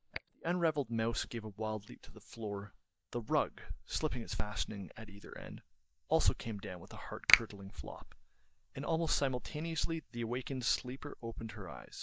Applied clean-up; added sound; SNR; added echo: neural mask model DeepFilterNet 3.